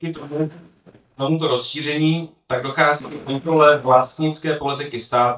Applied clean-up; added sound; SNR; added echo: neural mask model DeepFilterNet 3.